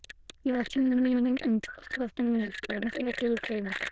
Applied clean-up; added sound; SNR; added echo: neural diffusion model UNIVERSE++.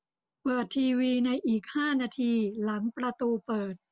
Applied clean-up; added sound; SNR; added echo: none; none; none; none.